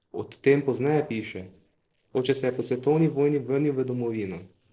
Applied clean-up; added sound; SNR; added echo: neural separator model SepFormer DNS4.